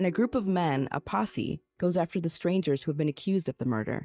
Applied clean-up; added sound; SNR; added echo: neural mask model DeepFilterNet 3.